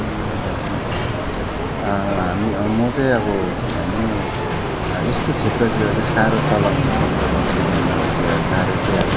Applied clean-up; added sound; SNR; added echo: none; Bicycle; -2 dB; none.